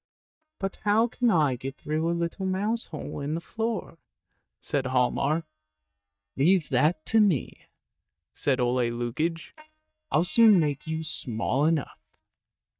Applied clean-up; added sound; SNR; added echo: neural mask model DeepFilterNet 3.